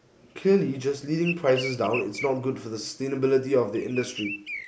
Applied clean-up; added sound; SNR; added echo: neural mask model Resemble Enhance denoiser.